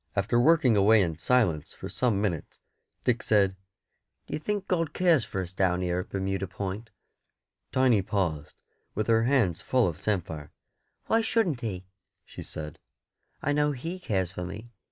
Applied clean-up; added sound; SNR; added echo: none; none; none; none.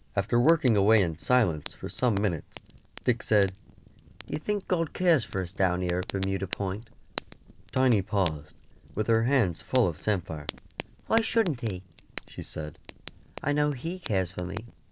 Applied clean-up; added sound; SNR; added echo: none; Fire; 12 dB; none.